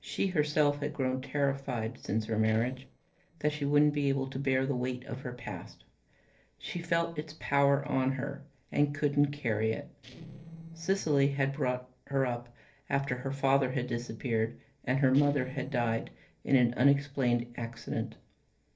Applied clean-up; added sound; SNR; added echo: neural separator model SepFormer DNS4.